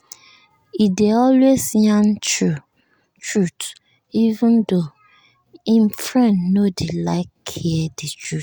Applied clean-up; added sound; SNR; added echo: none; none; none; none.